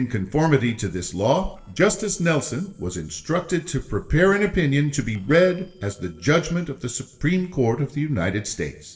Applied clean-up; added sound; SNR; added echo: neural separator model SepFormer DNS4.